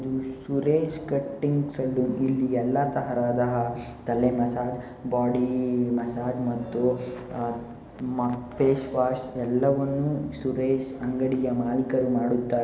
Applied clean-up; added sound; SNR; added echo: none; none; none; none.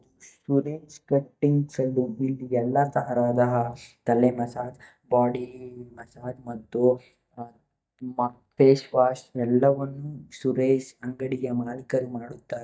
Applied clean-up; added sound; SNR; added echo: neural mask model DeepFilterNet 3.